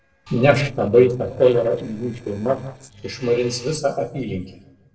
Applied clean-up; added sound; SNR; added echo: neural separator model SepFormer DNS4.